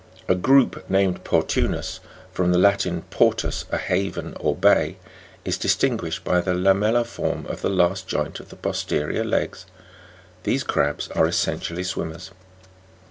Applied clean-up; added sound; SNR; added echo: none; none; none; none.